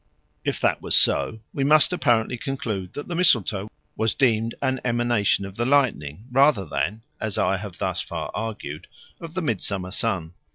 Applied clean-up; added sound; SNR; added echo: none; none; none; none.